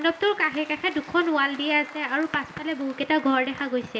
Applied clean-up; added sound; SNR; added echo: none; Applause; 19 dB; reverberation time 0.7 s.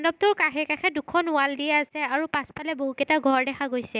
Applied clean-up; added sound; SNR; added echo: none; none; none; none.